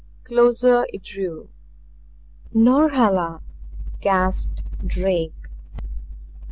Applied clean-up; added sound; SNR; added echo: none; none; none; none.